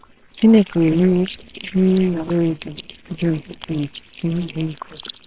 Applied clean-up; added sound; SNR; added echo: neural separator model SepFormer WHAMR!.